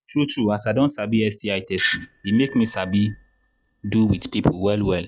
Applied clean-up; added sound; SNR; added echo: neural mask model RNNoise.